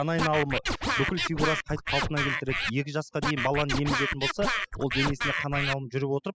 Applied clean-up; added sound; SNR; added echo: classical method spectral subtraction.